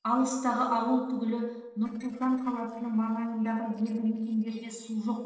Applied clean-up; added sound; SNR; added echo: neural separator model SepFormer DNS4.